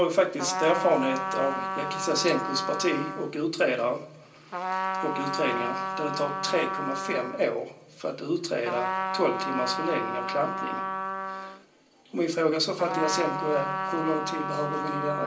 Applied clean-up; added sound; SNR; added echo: none; Trumpet; 3 dB; reverberation time 0.3 s.